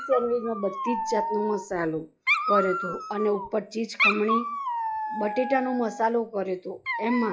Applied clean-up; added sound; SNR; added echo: classical method log-MMSE.